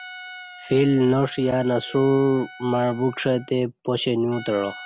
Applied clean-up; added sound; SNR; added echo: none; Trumpet; 19 dB; none.